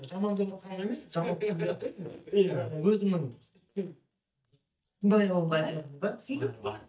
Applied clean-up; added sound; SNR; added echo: neural mask model DeepFilterNet 3.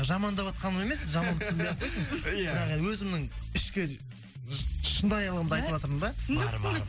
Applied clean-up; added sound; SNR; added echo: none; none; none; none.